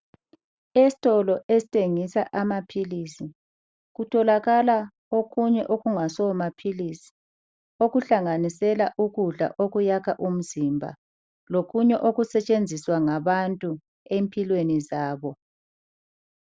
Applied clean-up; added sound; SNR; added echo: none; none; none; none.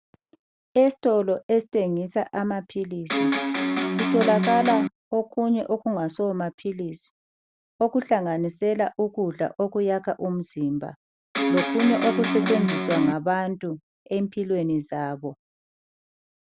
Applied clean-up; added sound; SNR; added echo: none; Electric guitar; -2 dB; none.